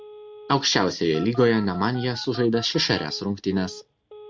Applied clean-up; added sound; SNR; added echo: none; Telephone; 19 dB; none.